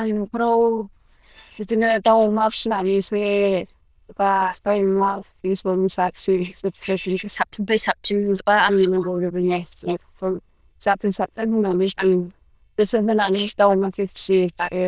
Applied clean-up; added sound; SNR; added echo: neural diffusion model UNIVERSE++.